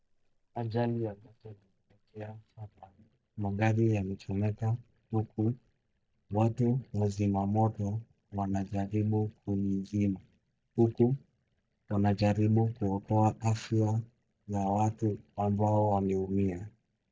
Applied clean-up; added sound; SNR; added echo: neural mask model DeepFilterNet 3.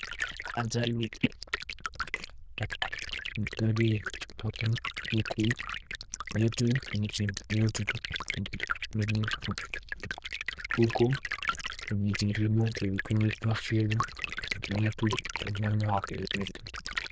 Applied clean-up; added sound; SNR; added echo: neural diffusion model UNIVERSE++.